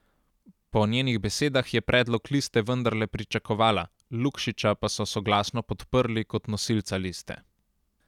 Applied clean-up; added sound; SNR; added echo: none; none; none; none.